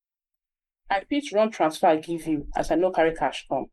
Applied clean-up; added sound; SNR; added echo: neural mask model Resemble Enhance denoiser.